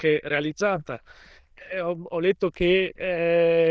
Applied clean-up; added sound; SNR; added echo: neural diffusion model UNIVERSE++.